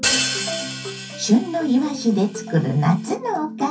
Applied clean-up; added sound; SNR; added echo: none; Hi-hat; 6 dB; reverberation time 0.3 s.